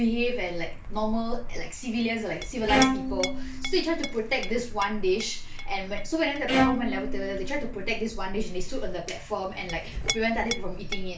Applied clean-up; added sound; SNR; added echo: none; Bowed string instrument + Chink, clink; 0 dB; none.